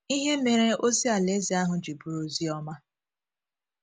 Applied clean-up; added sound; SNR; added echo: none; none; none; none.